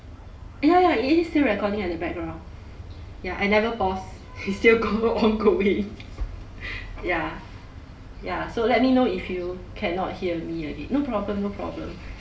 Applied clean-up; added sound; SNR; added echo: none; Vehicle horn, car horn, honking; 18 dB; reverberation time 0.5 s.